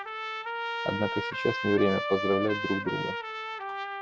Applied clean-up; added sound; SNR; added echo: none; Trumpet; 3 dB; none.